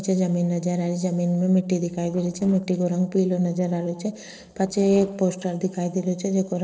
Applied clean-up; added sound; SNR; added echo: neural separator model SepFormer DNS4.